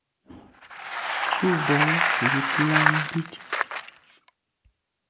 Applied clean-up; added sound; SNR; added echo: none; Bicycle; -3 dB; none.